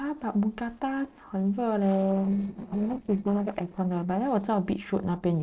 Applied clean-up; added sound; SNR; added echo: neural separator model SepFormer DNS4.